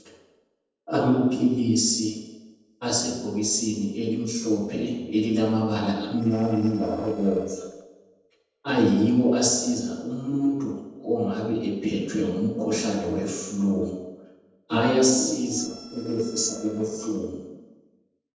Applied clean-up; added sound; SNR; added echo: neural separator model SepFormer DNS4.